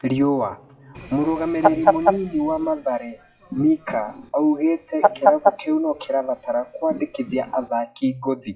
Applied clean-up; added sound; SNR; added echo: classical method WPE with log-MMSE.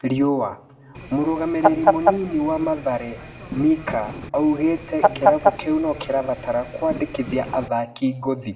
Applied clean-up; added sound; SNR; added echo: none; Fowl; 1 dB; reverberation time 1.4 s.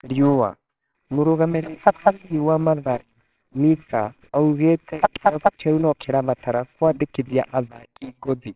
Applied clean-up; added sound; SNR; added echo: neural separator model SepFormer WHAMR!.